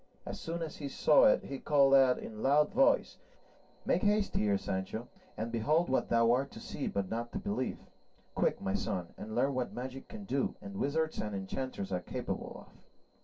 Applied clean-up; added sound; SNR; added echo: none; none; none; reverberation time 0.1 s.